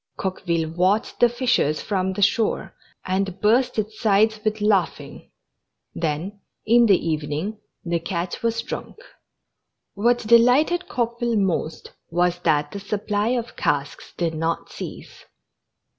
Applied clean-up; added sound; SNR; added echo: none; none; none; none.